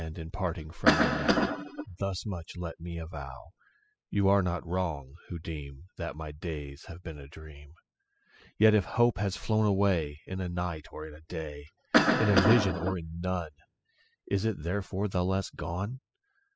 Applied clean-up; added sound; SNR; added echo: classical method spectral subtraction.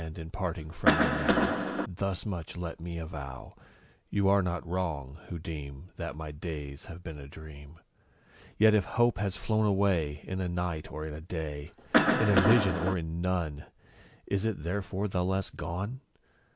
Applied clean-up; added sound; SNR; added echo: none; Cough; -4 dB; none.